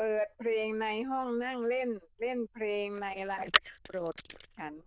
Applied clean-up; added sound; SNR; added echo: neural diffusion model UNIVERSE++.